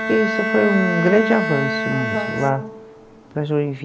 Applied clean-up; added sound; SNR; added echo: none; Bowed string instrument; 4 dB; none.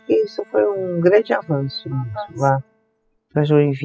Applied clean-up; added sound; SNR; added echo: classical method spectral subtraction.